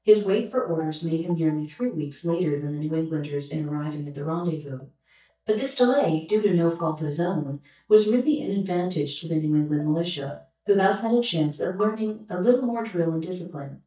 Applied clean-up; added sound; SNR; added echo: neural mask model DeepFilterNet 3.